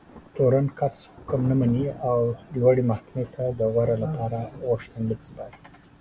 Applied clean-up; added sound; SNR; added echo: none; Thunder; 18 dB; none.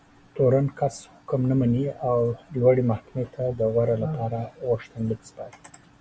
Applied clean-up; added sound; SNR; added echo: none; none; none; none.